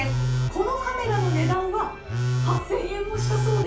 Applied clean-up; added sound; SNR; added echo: none; Telephone; -1 dB; reverberation time 0.3 s.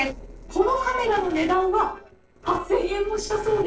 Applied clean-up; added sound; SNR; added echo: neural separator model SepFormer DNS4.